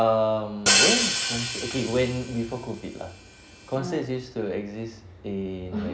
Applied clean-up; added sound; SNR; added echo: none; Hi-hat; -2 dB; none.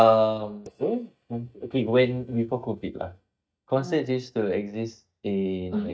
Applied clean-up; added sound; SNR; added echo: neural mask model DeepFilterNet 3.